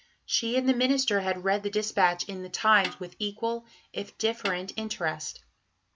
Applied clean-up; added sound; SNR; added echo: none; Snare drum; 12 dB; none.